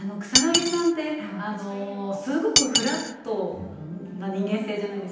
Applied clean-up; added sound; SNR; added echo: none; Cutlery, silverware; 0 dB; reverberation time 0.9 s.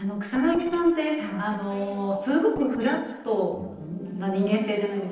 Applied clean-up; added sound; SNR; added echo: neural separator model SepFormer DNS4.